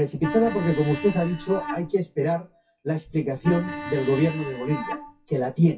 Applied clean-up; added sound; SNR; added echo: classical method WPE with log-MMSE.